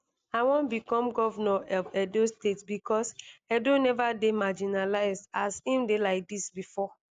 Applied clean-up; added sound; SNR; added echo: none; none; none; none.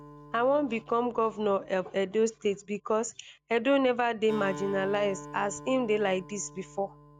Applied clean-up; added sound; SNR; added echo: none; Acoustic guitar; 17 dB; none.